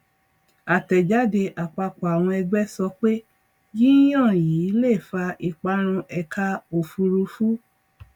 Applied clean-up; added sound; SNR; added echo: none; none; none; none.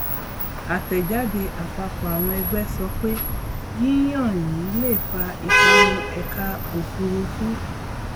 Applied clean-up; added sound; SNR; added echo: none; Traffic noise, roadway noise / Vehicle horn, car horn, honking; -2 dB; none.